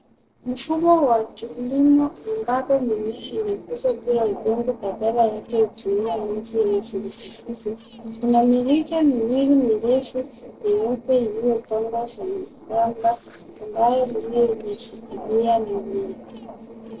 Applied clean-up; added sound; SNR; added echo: neural separator model SepFormer DNS4.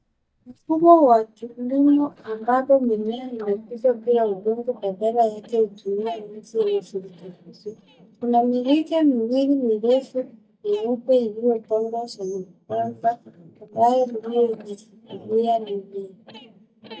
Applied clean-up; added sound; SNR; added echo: neural mask model DeepFilterNet 3.